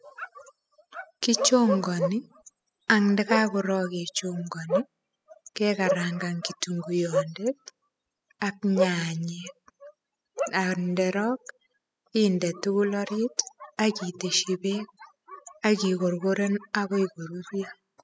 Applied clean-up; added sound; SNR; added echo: classical method spectral subtraction.